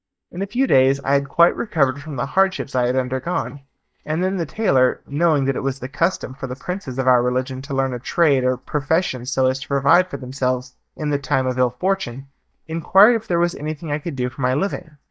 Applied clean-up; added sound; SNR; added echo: neural mask model DeepFilterNet 3.